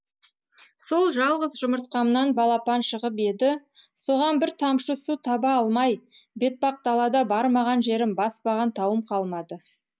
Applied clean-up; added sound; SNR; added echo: none; none; none; none.